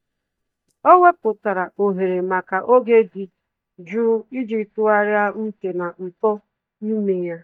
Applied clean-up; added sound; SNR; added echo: neural mask model DeepFilterNet 3.